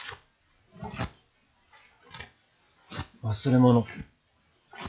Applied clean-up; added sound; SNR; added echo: classical method log-MMSE.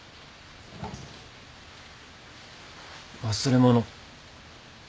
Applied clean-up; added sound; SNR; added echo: none; none; none; none.